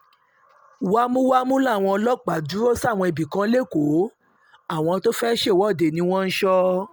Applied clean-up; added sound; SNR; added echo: none; none; none; none.